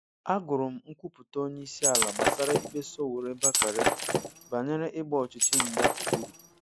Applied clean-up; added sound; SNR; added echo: none; Shatter; -4 dB; none.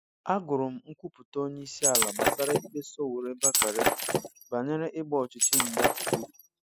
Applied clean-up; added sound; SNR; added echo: classical method spectral subtraction.